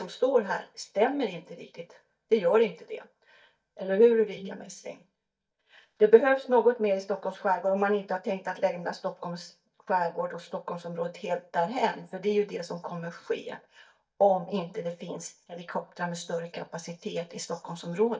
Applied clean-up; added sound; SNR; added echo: neural mask model DeepFilterNet 3.